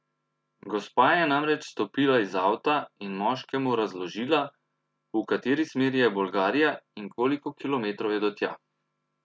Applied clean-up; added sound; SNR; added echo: none; none; none; none.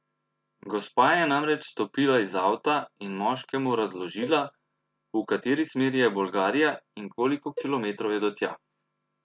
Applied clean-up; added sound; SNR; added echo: none; Cowbell; 16 dB; none.